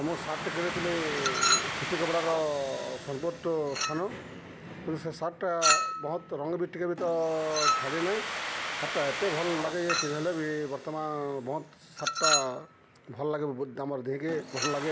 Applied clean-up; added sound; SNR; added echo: none; Domestic sounds, home sounds + Chink, clink; 1 dB; none.